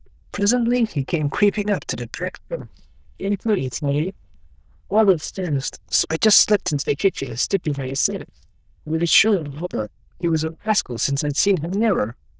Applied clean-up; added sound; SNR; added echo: neural diffusion model UNIVERSE++.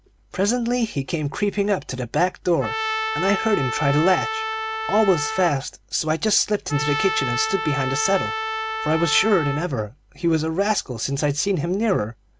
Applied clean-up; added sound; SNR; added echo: none; Trumpet; 5 dB; none.